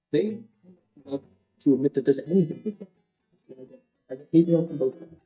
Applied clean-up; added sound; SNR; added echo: neural mask model DeepFilterNet 3.